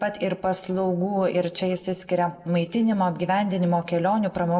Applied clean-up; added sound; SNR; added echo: neural separator model SepFormer DNS4.